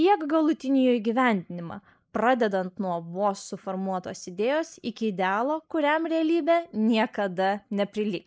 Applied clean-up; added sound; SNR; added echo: neural mask model Resemble Enhance denoiser.